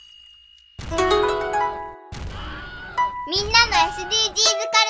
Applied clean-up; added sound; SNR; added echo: none; Explosion; 12 dB; none.